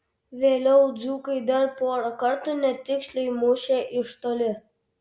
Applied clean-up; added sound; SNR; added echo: none; none; none; none.